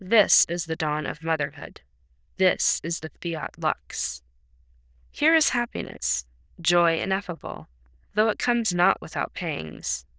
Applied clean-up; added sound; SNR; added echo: neural diffusion model UNIVERSE++.